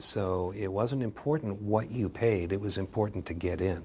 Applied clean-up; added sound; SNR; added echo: none; none; none; none.